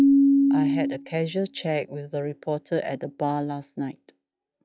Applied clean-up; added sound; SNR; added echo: classical method log-MMSE.